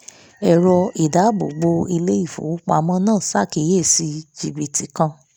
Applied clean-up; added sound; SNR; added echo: none; none; none; none.